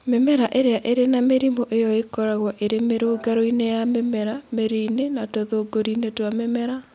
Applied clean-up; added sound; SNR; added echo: none; Piano; 20 dB; none.